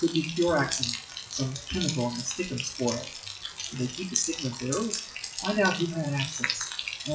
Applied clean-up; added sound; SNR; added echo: classical method WPE with log-MMSE.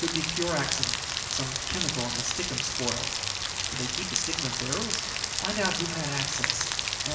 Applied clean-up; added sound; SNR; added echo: none; Rain; -3 dB; reverberation time 1.2 s.